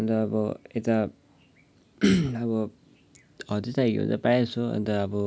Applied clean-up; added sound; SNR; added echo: none; none; none; none.